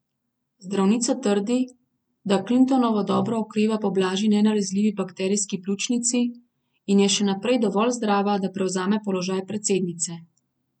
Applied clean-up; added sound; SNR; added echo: none; none; none; none.